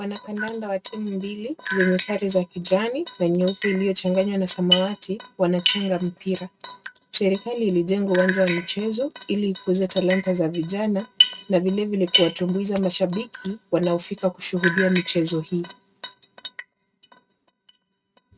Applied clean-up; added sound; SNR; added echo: neural mask model RNNoise.